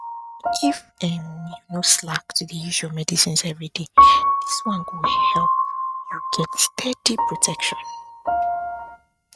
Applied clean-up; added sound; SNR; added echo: neural mask model RNNoise.